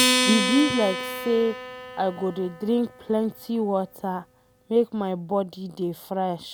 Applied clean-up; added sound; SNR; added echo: none; Acoustic guitar; 4 dB; none.